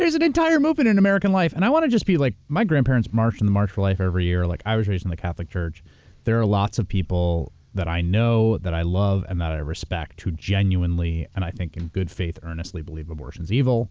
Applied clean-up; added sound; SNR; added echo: none; none; none; none.